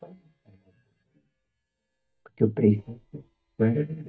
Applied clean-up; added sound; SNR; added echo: neural mask model DeepFilterNet 3.